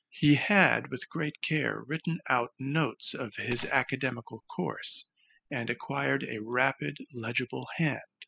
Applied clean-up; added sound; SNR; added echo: classical method spectral subtraction.